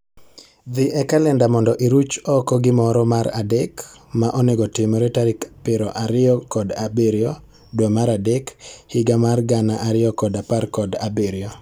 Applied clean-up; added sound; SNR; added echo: none; none; none; none.